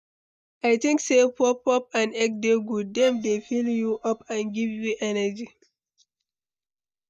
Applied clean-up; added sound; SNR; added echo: neural mask model DeepFilterNet 3.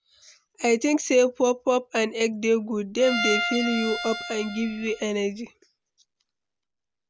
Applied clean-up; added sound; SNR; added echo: none; Bowed string instrument; 5 dB; none.